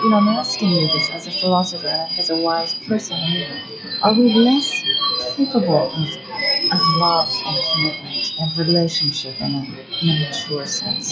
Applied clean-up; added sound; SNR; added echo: classical method log-MMSE.